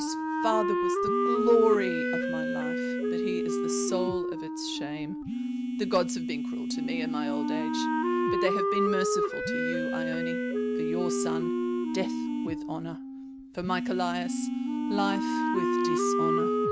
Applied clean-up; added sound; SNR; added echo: none; Telephone + Wind instrument, woodwind instrument; -4 dB; none.